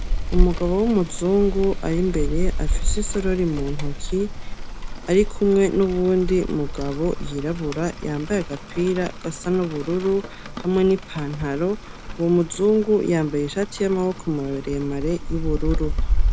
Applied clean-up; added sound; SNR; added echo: none; Rain; 2 dB; none.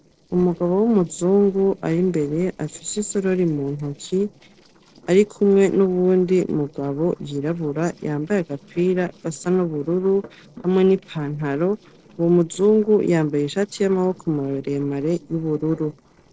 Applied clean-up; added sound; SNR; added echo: neural separator model SepFormer DNS4.